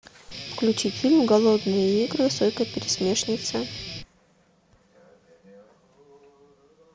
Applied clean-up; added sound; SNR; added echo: none; Guitar; 10 dB; none.